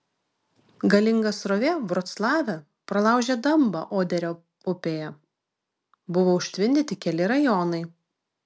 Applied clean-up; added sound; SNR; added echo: none; none; none; none.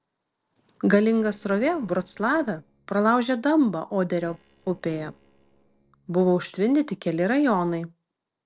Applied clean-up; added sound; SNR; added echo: neural separator model SepFormer DNS4.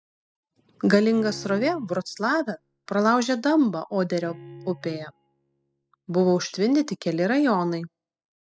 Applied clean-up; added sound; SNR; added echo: classical method spectral subtraction.